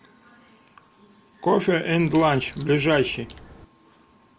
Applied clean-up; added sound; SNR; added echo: none; Crack; 19 dB; none.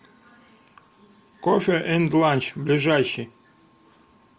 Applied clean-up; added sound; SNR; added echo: none; none; none; none.